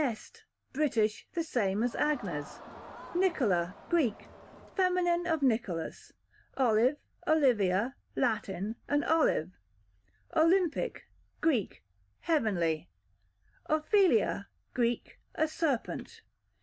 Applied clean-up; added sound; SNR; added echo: none; Crowd; 17 dB; none.